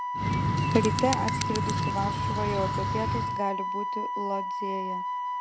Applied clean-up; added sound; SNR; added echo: none; Bird + Wind instrument, woodwind instrument; -3 dB; none.